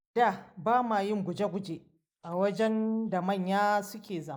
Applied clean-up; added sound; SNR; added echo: neural mask model Resemble Enhance denoiser.